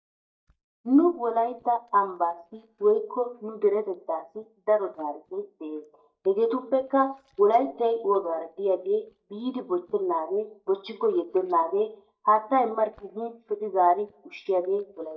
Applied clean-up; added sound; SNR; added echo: neural mask model DeepFilterNet 3.